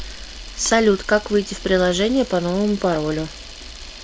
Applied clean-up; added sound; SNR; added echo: none; Camera; 14 dB; none.